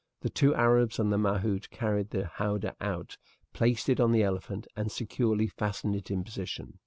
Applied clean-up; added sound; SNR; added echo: none; none; none; none.